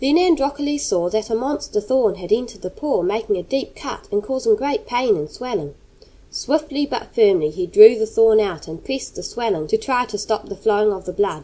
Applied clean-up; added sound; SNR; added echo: none; none; none; none.